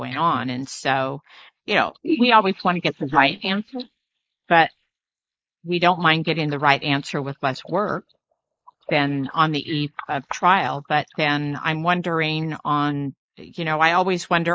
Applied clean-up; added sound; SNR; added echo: neural mask model Resemble Enhance denoiser.